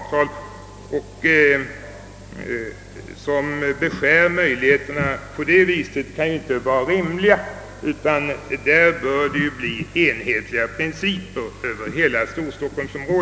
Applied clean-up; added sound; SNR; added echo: none; none; none; none.